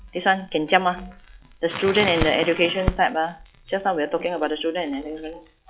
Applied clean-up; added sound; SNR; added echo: classical method log-MMSE.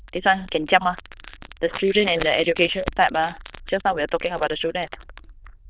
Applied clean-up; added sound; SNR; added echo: neural diffusion model UNIVERSE++.